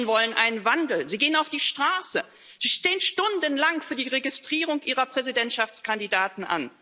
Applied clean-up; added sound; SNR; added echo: none; none; none; none.